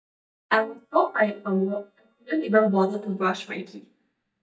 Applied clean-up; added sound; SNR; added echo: neural mask model DeepFilterNet 3.